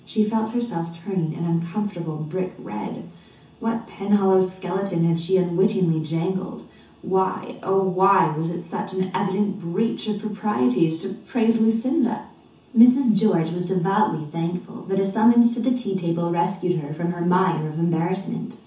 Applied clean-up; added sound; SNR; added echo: none; none; none; reverberation time 0.6 s.